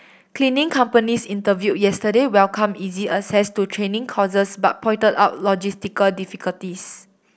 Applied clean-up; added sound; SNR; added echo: none; none; none; none.